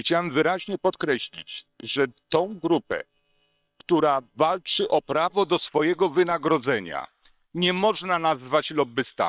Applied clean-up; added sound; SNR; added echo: neural separator model SepFormer WHAM!.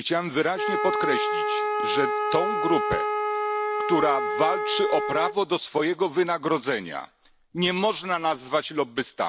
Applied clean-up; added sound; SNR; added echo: none; Wind instrument, woodwind instrument; 2 dB; none.